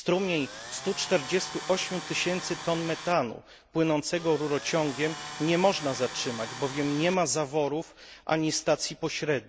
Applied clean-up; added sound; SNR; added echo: none; Tools; 11 dB; none.